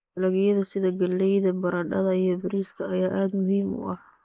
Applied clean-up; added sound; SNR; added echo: neural mask model Resemble Enhance denoiser.